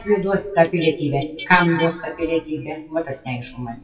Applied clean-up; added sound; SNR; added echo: classical method WPE with log-MMSE.